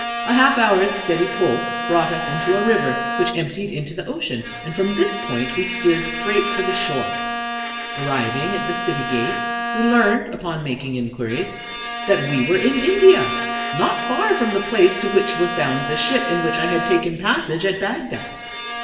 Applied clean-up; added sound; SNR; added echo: none; Bowed string instrument; 5 dB; reverberation time 1.1 s.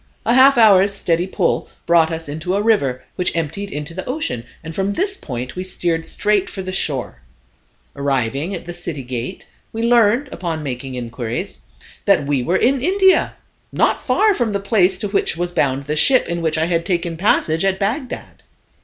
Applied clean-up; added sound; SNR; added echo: none; none; none; none.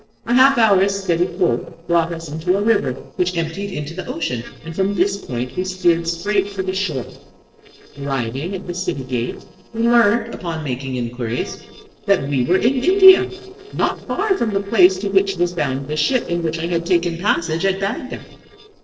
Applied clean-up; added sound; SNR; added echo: neural separator model SepFormer DNS4.